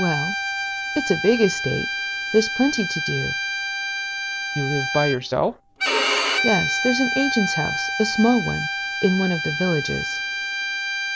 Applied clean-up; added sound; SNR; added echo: none; Bowed string instrument; 1 dB; none.